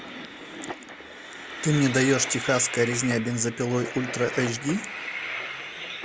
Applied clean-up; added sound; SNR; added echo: none; Train; 8 dB; none.